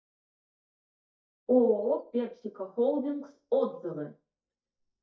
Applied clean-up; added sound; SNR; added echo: neural mask model DeepFilterNet 3.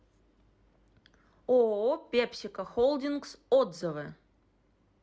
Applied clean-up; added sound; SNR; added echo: none; none; none; none.